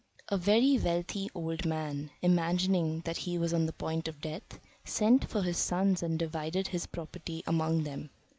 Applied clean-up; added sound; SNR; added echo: none; none; none; none.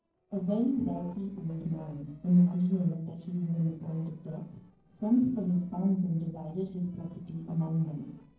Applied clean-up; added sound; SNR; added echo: neural separator model SepFormer DNS4.